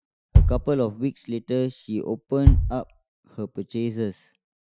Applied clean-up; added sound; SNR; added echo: classical method Wiener filter.